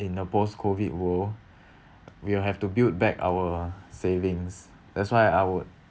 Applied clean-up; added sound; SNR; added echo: none; none; none; none.